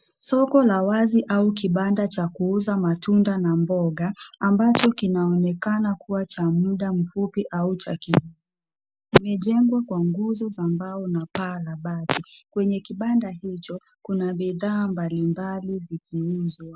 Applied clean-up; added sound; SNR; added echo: none; none; none; none.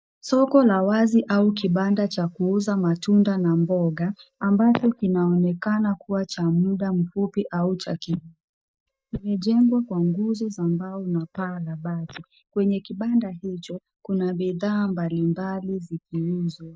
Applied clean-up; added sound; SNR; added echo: neural mask model DeepFilterNet 3.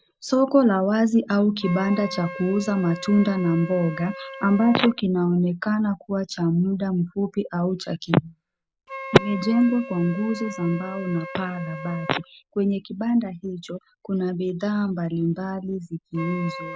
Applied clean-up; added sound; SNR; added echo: none; Wind instrument, woodwind instrument; 16 dB; none.